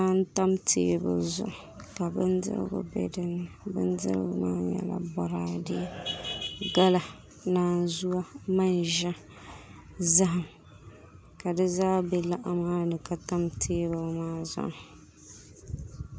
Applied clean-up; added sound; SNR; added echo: none; none; none; none.